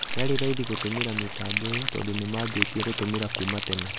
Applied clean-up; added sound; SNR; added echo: none; Rain; 4 dB; none.